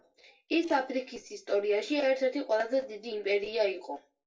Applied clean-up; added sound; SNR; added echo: neural separator model SepFormer DNS4.